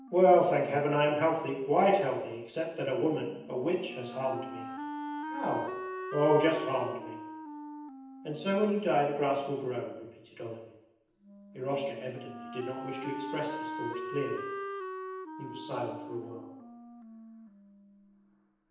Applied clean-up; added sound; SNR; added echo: none; Wind instrument, woodwind instrument; 11 dB; reverberation time 0.9 s.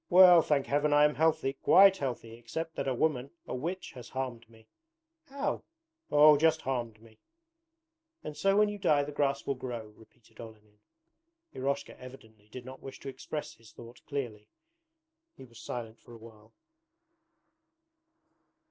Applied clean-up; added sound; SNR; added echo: none; none; none; none.